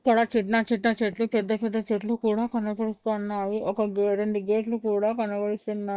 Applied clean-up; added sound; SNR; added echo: neural mask model DeepFilterNet 3.